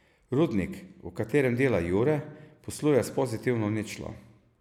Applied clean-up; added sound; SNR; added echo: none; none; none; none.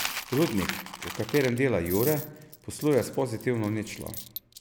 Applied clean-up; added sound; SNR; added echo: none; Coin (dropping); 10 dB; none.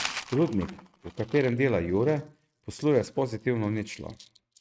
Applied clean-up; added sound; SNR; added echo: neural mask model RNNoise.